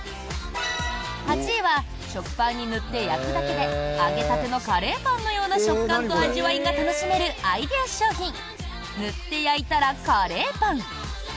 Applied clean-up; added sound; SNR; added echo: none; none; none; none.